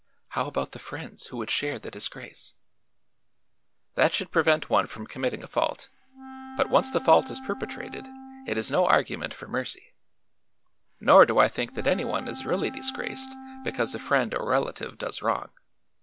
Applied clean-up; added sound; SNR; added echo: none; Wind instrument, woodwind instrument; 14 dB; none.